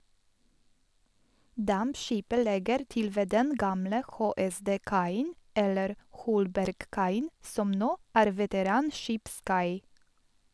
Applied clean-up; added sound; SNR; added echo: none; none; none; none.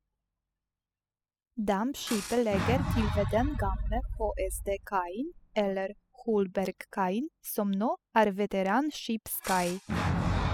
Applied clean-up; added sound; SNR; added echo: classical method spectral subtraction.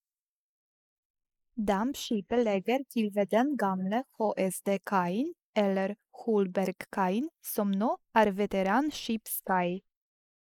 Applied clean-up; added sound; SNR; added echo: neural mask model Resemble Enhance denoiser.